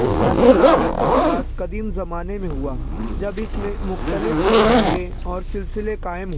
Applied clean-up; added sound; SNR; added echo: none; Zipper (clothing); -5 dB; none.